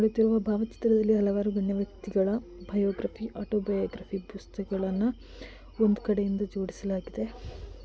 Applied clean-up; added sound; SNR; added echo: none; none; none; none.